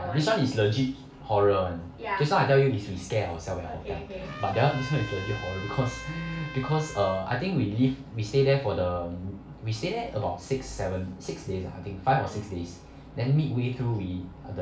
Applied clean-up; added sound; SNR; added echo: none; Trumpet; 13 dB; reverberation time 0.4 s.